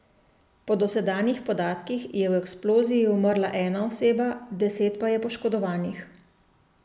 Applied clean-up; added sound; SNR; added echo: none; none; none; none.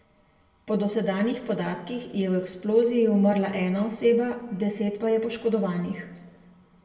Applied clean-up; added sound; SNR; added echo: none; none; none; reverberation time 1.3 s.